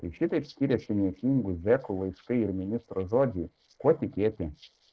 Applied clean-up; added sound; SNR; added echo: neural separator model SepFormer DNS4.